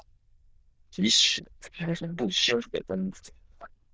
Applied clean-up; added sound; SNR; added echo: neural diffusion model UNIVERSE++.